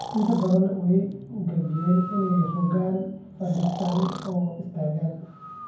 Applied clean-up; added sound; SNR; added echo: none; Breathing; 13 dB; reverberation time 0.9 s.